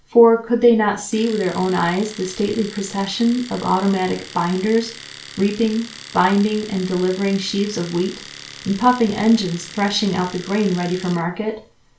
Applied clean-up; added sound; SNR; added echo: none; Domestic sounds, home sounds; 18 dB; reverberation time 0.3 s.